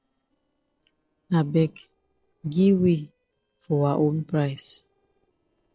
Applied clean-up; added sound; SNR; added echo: neural separator model SepFormer DNS4.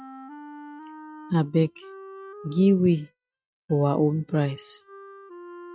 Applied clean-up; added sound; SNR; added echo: neural mask model RNNoise.